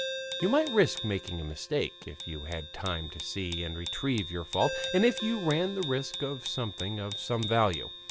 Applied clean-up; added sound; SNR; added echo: none; Bicycle bell + Ringtone; 8 dB; none.